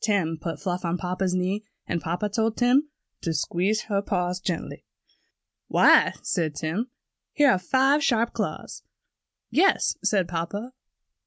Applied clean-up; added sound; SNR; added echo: none; none; none; none.